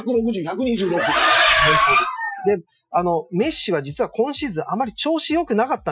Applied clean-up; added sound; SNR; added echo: classical method Wiener filter.